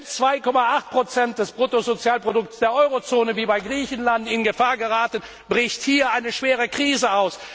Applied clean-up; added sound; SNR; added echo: none; none; none; none.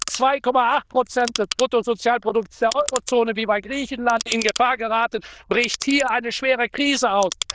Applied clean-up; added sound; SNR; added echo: neural diffusion model UNIVERSE++.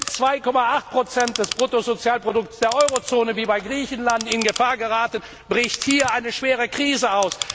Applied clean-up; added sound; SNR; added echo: none; Clock; 12 dB; none.